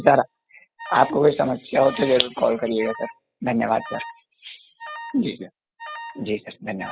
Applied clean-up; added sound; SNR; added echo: classical method spectral subtraction.